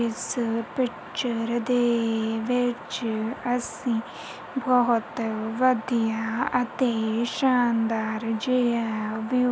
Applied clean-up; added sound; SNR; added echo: none; none; none; none.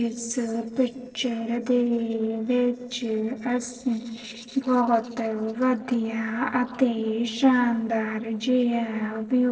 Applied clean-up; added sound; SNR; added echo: neural separator model SepFormer DNS4.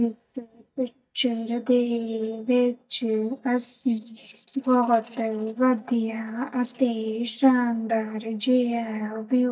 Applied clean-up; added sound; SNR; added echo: neural mask model DeepFilterNet 3.